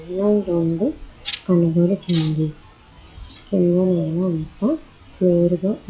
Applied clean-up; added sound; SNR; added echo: classical method log-MMSE.